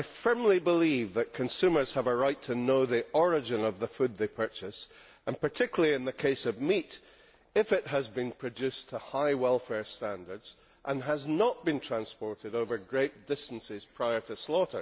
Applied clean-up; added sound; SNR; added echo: none; none; none; none.